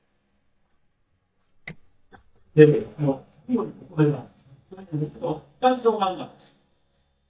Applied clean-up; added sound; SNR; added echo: neural mask model DeepFilterNet 3.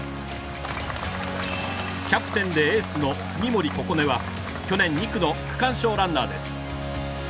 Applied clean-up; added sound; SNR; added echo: none; none; none; none.